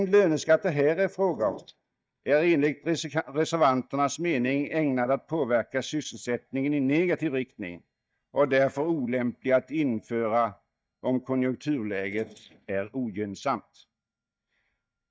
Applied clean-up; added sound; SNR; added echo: neural mask model DeepFilterNet 3.